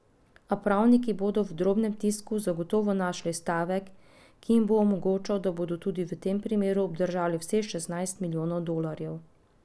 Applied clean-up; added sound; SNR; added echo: none; none; none; none.